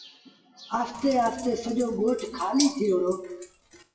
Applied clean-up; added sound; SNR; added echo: classical method WPE with log-MMSE.